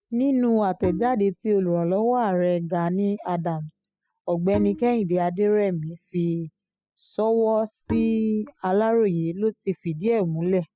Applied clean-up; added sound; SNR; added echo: classical method spectral subtraction.